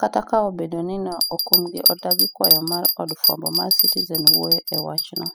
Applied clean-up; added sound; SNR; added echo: classical method spectral subtraction.